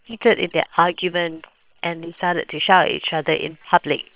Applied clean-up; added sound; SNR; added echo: neural separator model SepFormer WHAM!.